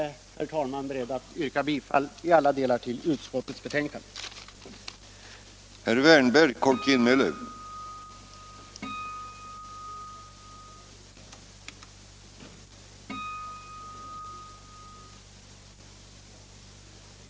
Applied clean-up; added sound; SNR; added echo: none; Acoustic guitar; 12 dB; none.